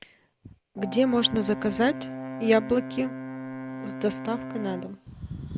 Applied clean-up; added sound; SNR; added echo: none; Brass instrument; 9 dB; none.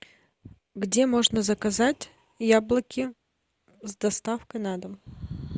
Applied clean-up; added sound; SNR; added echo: none; none; none; none.